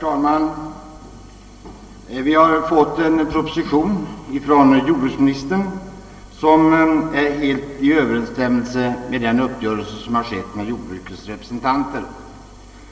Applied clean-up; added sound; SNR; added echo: none; none; none; reverberation time 2.0 s.